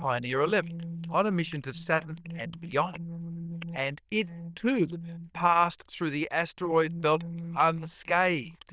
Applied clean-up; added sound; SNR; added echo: neural diffusion model UNIVERSE++.